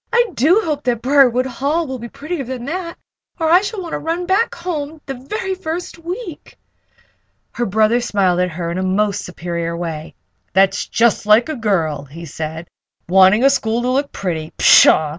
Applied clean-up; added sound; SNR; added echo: none; none; none; none.